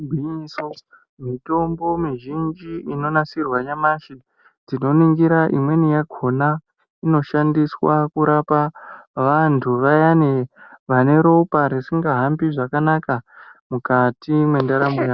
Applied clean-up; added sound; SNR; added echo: none; none; none; none.